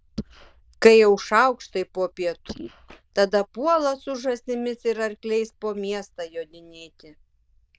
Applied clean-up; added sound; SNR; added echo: neural diffusion model UNIVERSE++.